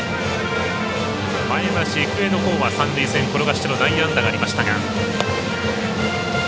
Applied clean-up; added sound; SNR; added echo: none; none; none; none.